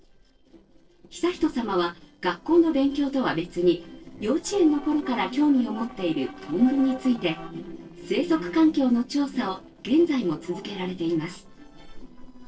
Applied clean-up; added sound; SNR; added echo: neural separator model SepFormer DNS4.